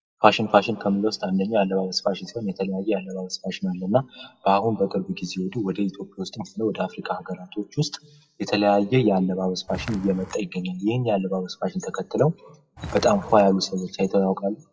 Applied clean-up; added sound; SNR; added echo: classical method WPE with log-MMSE.